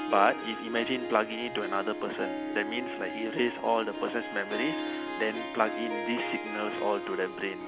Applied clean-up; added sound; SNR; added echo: none; Harp; 5 dB; none.